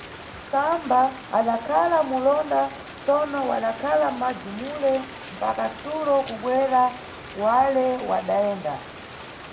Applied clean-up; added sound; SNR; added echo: none; Rain; 15 dB; reverberation time 1.3 s.